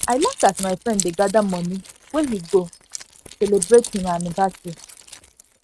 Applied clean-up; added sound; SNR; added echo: neural mask model RNNoise.